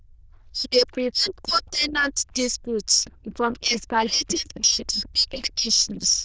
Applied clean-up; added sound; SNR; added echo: neural diffusion model UNIVERSE++.